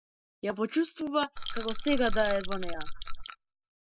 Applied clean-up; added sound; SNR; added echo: classical method spectral subtraction.